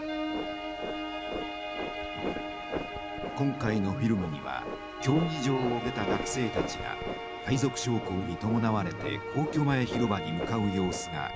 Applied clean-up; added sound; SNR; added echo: none; Wind instrument, woodwind instrument; 12 dB; none.